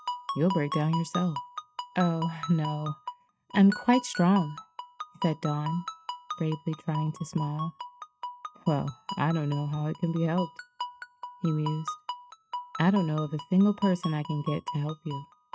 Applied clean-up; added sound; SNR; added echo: neural mask model RNNoise.